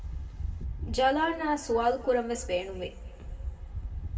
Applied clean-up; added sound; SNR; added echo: none; none; none; reverberation time 1.6 s.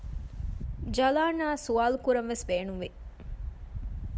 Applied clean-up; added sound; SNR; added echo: none; none; none; none.